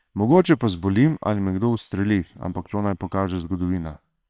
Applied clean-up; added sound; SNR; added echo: neural separator model SepFormer WHAM!.